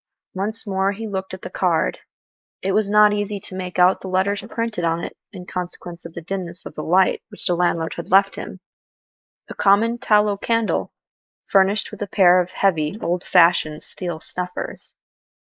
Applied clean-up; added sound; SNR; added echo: neural mask model Resemble Enhance denoiser.